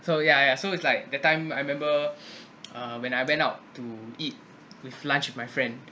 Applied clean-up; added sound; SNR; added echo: none; none; none; none.